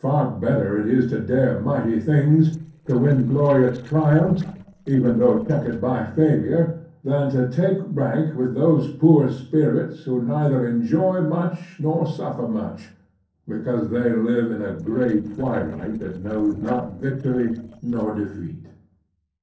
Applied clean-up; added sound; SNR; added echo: neural separator model SepFormer DNS4.